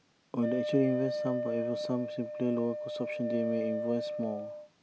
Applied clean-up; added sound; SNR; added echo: none; Wind instrument, woodwind instrument; 3 dB; none.